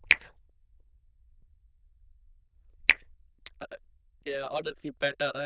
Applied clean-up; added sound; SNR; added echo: neural diffusion model UNIVERSE++.